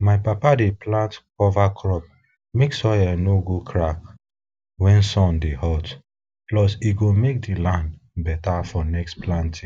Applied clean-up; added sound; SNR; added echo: none; none; none; none.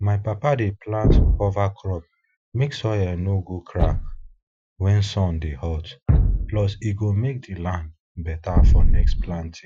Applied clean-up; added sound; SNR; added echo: classical method Wiener filter.